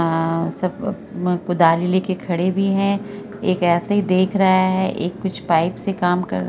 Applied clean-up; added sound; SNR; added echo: none; none; none; none.